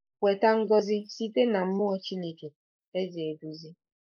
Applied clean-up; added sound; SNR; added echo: neural mask model Resemble Enhance denoiser.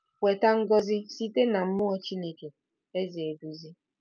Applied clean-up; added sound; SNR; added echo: none; none; none; none.